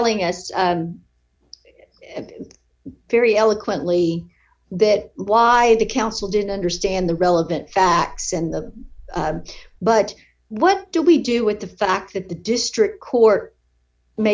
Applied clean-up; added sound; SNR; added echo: none; Meow; 17 dB; none.